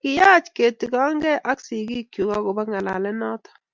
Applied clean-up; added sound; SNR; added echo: none; none; none; none.